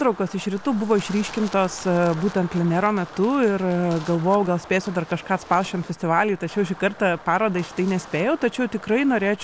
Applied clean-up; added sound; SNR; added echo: none; Wind; 18 dB; none.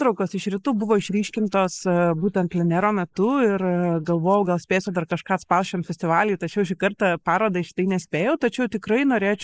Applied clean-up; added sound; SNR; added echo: neural mask model Resemble Enhance denoiser.